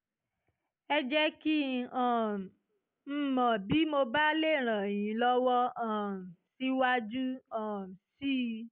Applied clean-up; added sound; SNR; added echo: none; none; none; none.